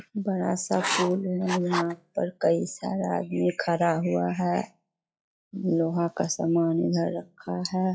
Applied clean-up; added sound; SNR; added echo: classical method log-MMSE.